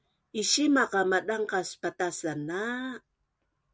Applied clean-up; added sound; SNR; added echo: none; none; none; none.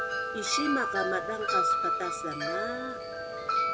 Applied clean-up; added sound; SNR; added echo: none; Wind chime; -4 dB; none.